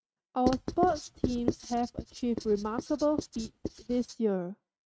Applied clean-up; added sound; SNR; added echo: neural mask model RNNoise.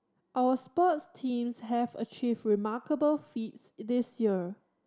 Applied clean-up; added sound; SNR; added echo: none; none; none; none.